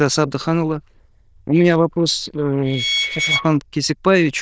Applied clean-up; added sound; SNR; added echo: neural diffusion model UNIVERSE++.